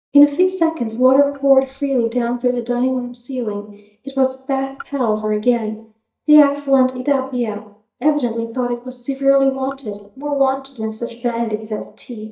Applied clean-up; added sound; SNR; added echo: neural mask model DeepFilterNet 3.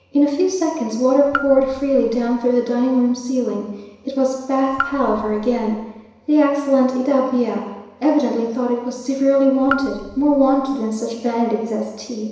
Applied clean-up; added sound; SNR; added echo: none; Raindrop / Drip; 12 dB; reverberation time 1.0 s.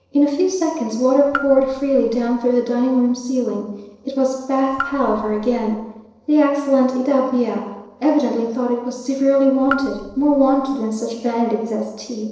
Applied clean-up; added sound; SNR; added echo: neural separator model SepFormer DNS4.